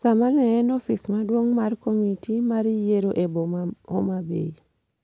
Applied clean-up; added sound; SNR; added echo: none; none; none; none.